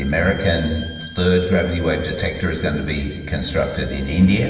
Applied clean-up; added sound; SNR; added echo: none; Bowed string instrument; 20 dB; reverberation time 1.2 s.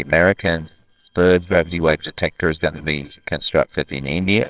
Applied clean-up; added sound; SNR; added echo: neural separator model SepFormer WHAMR!.